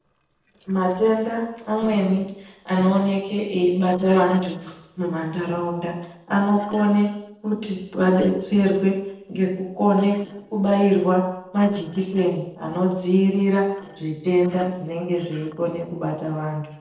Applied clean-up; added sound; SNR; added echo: neural separator model SepFormer DNS4.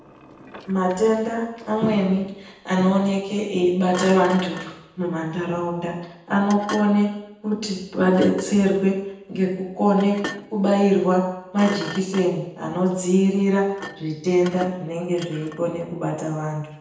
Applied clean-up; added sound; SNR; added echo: none; Thump, thud; 17 dB; reverberation time 0.9 s.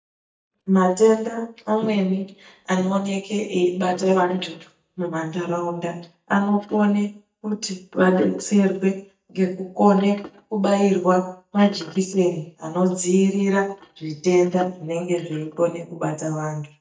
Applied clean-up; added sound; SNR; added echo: neural mask model DeepFilterNet 3.